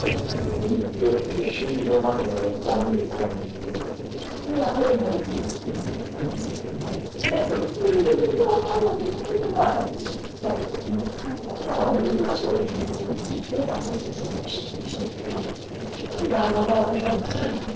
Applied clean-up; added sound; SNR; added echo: neural separator model SepFormer DNS4.